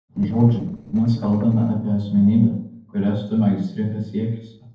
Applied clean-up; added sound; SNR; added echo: neural separator model SepFormer DNS4.